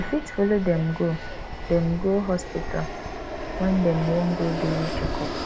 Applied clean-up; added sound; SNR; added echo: none; Fixed-wing aircraft, airplane; 6 dB; none.